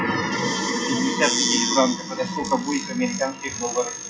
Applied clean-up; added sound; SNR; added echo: classical method WPE with log-MMSE.